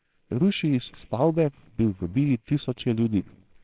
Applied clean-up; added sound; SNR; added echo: neural separator model SepFormer WHAMR!.